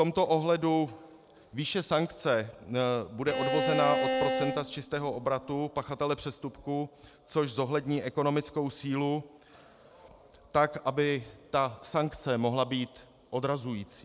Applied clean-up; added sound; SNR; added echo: none; Bowed string instrument; 1 dB; none.